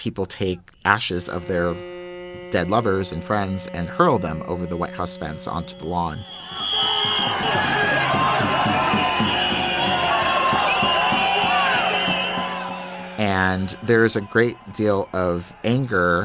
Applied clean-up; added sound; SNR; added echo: none; Bowed string instrument; 17 dB; none.